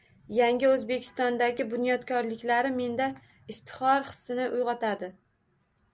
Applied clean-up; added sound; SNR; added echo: none; none; none; none.